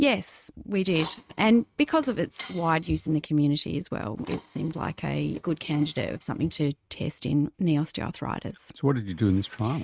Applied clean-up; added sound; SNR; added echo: neural mask model RNNoise.